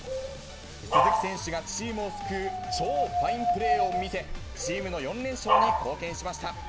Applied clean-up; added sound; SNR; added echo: none; Dog; -4 dB; none.